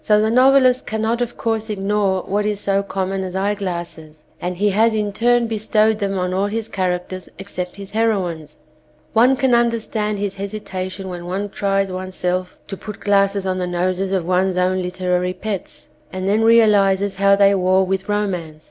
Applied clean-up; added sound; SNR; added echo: none; none; none; none.